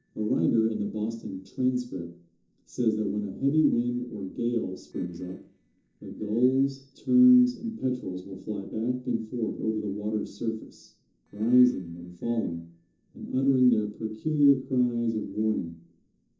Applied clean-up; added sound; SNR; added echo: neural separator model SepFormer DNS4.